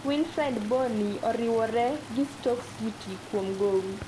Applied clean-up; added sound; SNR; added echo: none; Stream; 14 dB; none.